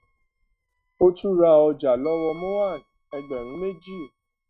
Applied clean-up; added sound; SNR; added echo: neural mask model RNNoise.